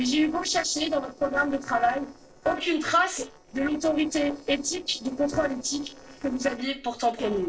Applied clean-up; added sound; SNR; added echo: neural separator model SepFormer DNS4.